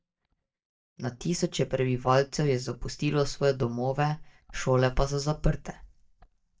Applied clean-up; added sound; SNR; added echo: neural mask model DeepFilterNet 3.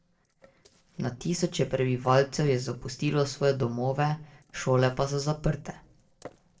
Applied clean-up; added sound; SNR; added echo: neural separator model SepFormer DNS4.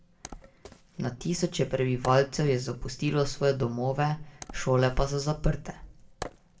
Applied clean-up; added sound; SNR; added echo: none; Wood; 19 dB; reverberation time 0.3 s.